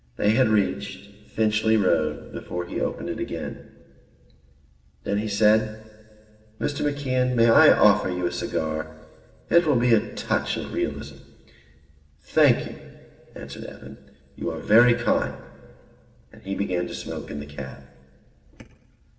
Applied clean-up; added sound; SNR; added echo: none; none; none; reverberation time 2.4 s.